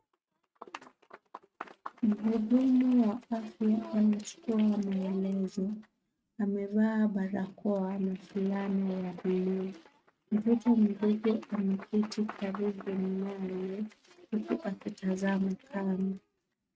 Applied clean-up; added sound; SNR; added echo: neural mask model RNNoise.